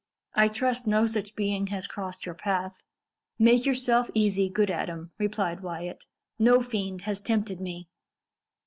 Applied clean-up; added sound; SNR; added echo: none; none; none; none.